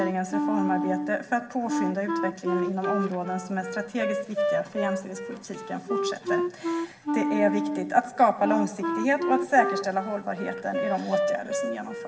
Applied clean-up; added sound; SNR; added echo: none; Wind instrument, woodwind instrument; 1 dB; reverberation time 2.1 s.